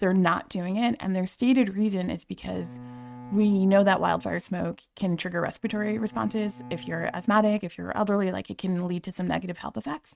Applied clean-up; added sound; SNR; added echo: neural mask model RNNoise.